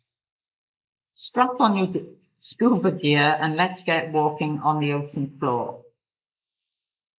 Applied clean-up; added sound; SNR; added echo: neural mask model Resemble Enhance denoiser.